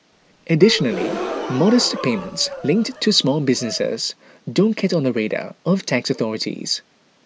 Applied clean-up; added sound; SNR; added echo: none; Gasp; 10 dB; none.